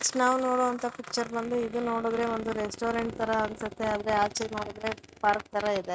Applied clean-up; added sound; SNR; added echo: neural mask model RNNoise.